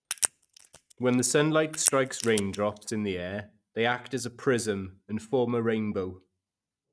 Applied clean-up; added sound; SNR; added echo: neural mask model RNNoise.